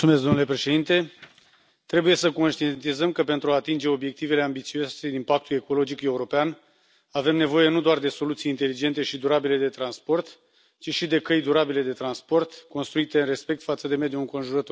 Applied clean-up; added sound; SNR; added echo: none; none; none; none.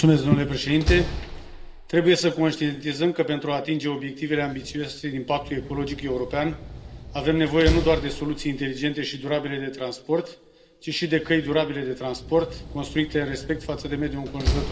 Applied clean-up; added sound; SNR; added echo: none; Slam; 9 dB; reverberation time 1.2 s.